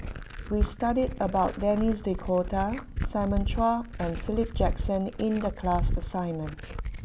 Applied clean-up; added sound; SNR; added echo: neural mask model Resemble Enhance denoiser.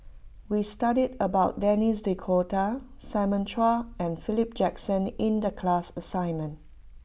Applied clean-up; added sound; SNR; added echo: none; none; none; none.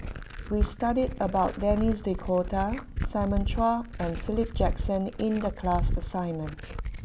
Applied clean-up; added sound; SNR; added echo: none; Glass; 3 dB; none.